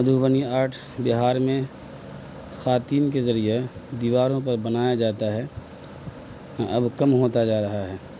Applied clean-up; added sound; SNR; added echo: none; none; none; none.